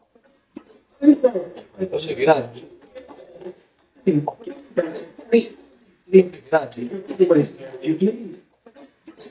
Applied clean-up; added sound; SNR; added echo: neural mask model DeepFilterNet 3.